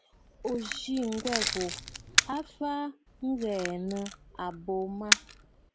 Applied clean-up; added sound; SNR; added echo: none; Camera + Crushing; 0 dB; none.